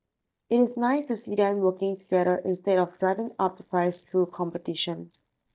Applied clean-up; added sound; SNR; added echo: neural mask model DeepFilterNet 3.